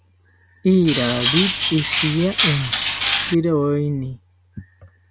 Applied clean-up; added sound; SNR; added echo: none; Cutlery, silverware; 1 dB; none.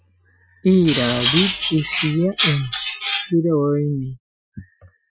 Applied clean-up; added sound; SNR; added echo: classical method Wiener filter.